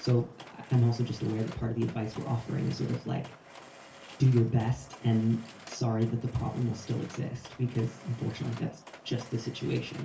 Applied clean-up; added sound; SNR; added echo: none; Mechanisms; 19 dB; reverberation time 0.3 s.